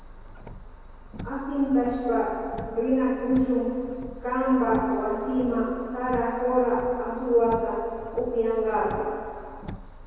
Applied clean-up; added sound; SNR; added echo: none; Car; 14 dB; reverberation time 2.2 s.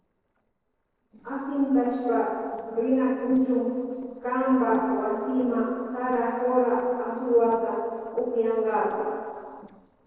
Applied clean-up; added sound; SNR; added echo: neural separator model SepFormer DNS4.